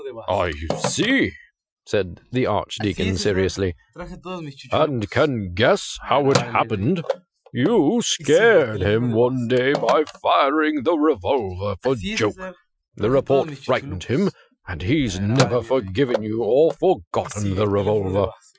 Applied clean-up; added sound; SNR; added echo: classical method Wiener filter.